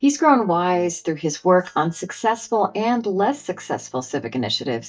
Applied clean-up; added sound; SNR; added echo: neural mask model DeepFilterNet 3.